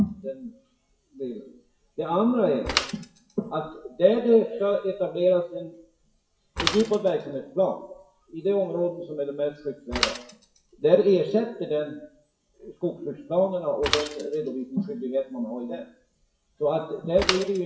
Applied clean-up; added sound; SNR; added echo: classical method WPE with log-MMSE.